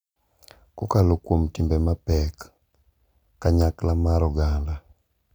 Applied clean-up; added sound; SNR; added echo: none; none; none; none.